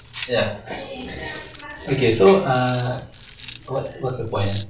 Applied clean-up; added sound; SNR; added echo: none; Rattle; 19 dB; reverberation time 0.3 s.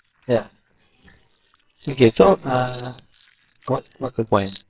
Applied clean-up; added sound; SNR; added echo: neural separator model SepFormer WHAMR!.